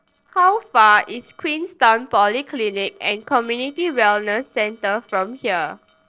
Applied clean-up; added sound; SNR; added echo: neural separator model SepFormer DNS4.